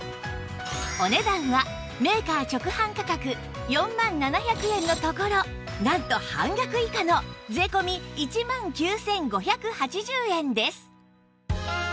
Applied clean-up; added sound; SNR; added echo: none; Screech; 10 dB; none.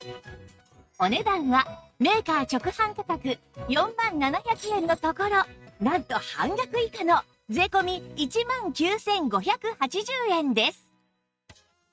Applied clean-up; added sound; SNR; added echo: neural mask model RNNoise.